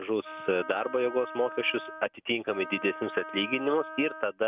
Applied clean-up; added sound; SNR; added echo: none; Wind instrument, woodwind instrument; 12 dB; none.